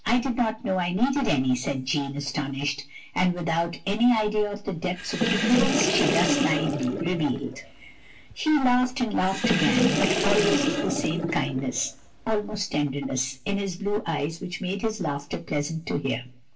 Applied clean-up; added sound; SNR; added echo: none; Sink (filling or washing) / Water; 1 dB; reverberation time 0.2 s.